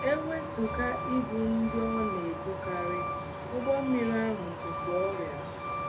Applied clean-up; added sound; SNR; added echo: none; Truck; 4 dB; reverberation time 0.3 s.